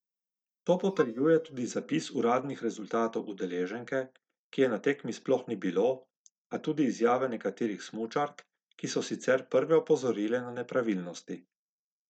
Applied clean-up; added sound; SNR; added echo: neural mask model DeepFilterNet 3.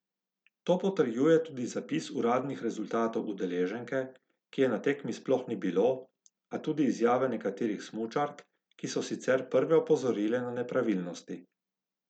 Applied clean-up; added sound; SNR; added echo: none; none; none; none.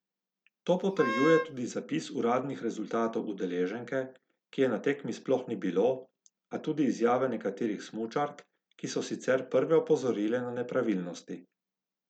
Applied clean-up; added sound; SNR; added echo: none; Wind instrument, woodwind instrument; 4 dB; none.